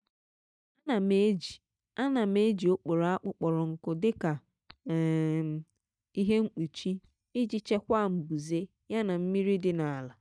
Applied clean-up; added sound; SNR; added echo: neural mask model DeepFilterNet 3.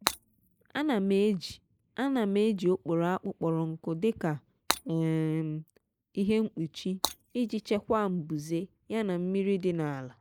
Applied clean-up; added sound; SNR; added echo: neural mask model Resemble Enhance denoiser.